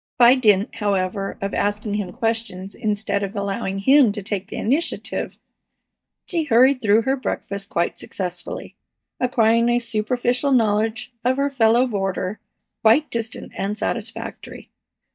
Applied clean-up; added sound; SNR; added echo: neural mask model DeepFilterNet 3.